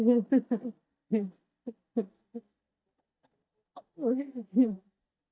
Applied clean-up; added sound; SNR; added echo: neural mask model DeepFilterNet 3.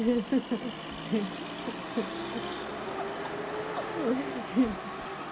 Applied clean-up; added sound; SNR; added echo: none; Motor vehicle (road); 4 dB; none.